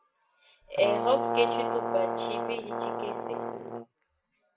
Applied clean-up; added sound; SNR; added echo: none; Brass instrument; 0 dB; reverberation time 0.5 s.